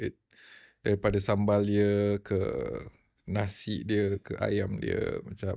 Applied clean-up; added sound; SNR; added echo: neural mask model DeepFilterNet 3.